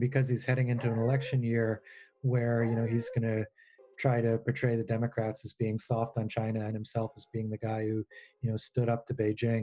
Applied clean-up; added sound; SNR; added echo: none; Dog; 13 dB; none.